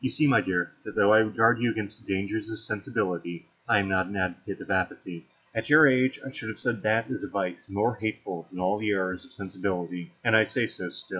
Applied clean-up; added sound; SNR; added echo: classical method WPE with log-MMSE.